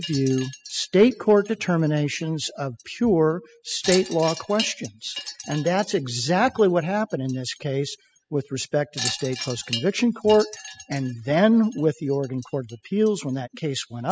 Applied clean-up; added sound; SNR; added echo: classical method spectral subtraction.